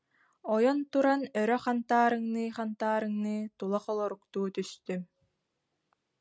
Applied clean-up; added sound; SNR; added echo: none; none; none; none.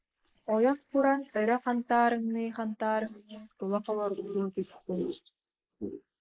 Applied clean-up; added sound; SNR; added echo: neural mask model Resemble Enhance denoiser.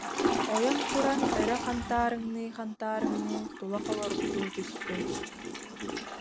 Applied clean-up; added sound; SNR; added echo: none; Toilet flush / Water; 0 dB; none.